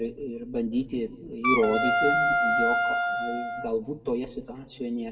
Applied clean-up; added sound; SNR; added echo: none; Wind instrument, woodwind instrument; -3 dB; reverberation time 0.9 s.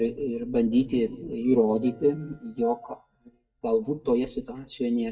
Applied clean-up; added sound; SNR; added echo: neural mask model DeepFilterNet 3.